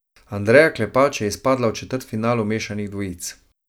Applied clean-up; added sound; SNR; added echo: none; none; none; none.